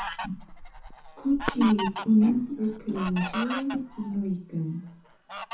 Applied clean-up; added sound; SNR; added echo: none; Fowl; 10 dB; reverberation time 0.7 s.